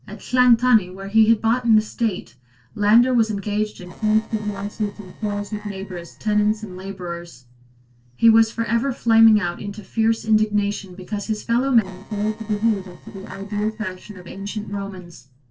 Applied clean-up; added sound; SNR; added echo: neural separator model SepFormer DNS4.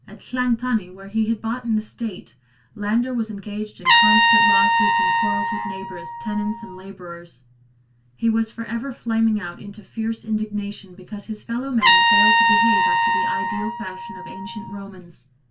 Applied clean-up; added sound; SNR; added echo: none; Trumpet; -3 dB; reverberation time 0.2 s.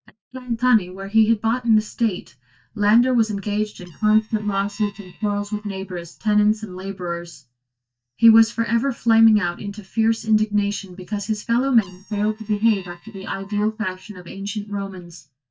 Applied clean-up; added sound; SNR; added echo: neural mask model DeepFilterNet 3.